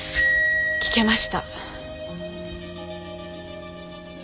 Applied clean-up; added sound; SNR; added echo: none; Bicycle bell; -2 dB; none.